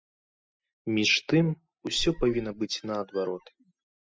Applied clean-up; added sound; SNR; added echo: classical method spectral subtraction.